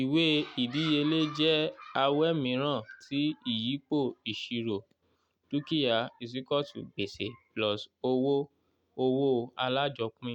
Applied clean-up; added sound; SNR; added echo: none; none; none; none.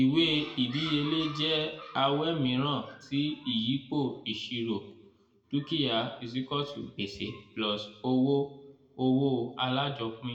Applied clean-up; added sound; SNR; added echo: none; none; none; reverberation time 0.6 s.